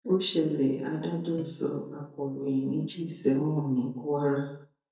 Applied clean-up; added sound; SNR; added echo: neural mask model DeepFilterNet 3.